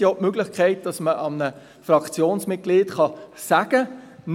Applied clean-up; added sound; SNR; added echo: none; none; none; none.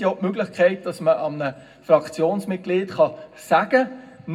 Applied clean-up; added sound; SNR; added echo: none; none; none; reverberation time 0.3 s.